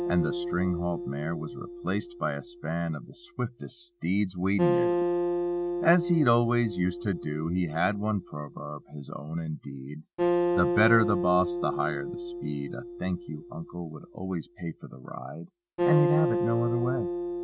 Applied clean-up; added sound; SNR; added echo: none; Acoustic guitar; 2 dB; none.